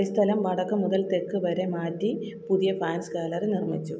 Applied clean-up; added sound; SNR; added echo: none; none; none; none.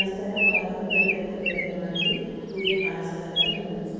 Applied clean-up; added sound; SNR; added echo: none; Bird vocalization, bird call, bird song; -2 dB; reverberation time 2.1 s.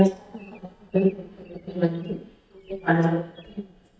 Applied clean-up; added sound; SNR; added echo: neural mask model DeepFilterNet 3.